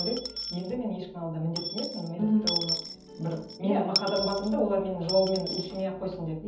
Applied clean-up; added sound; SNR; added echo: none; Coin (dropping) / Dishes, pots, and pans; 7 dB; reverberation time 0.7 s.